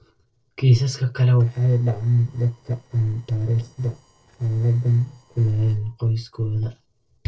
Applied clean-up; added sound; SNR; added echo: neural separator model SepFormer DNS4.